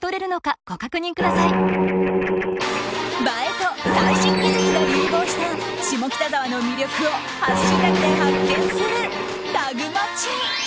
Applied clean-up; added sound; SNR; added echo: none; Guitar; -3 dB; none.